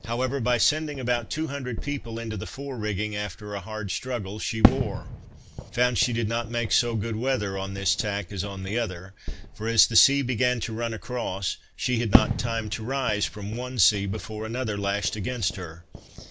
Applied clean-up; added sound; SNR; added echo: none; Fireworks; 5 dB; none.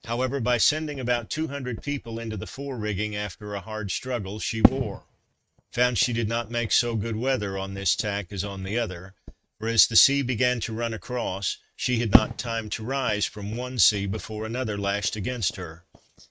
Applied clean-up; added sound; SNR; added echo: neural mask model RNNoise.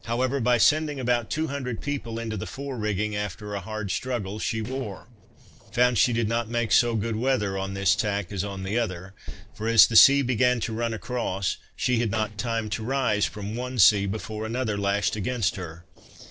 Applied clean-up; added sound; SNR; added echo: neural separator model SepFormer DNS4.